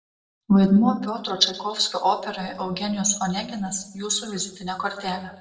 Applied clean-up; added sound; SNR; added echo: none; none; none; reverberation time 0.6 s.